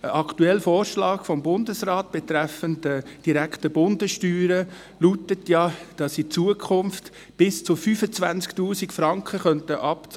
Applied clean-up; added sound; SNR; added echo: none; none; none; none.